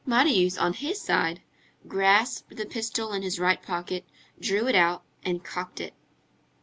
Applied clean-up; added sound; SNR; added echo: none; none; none; none.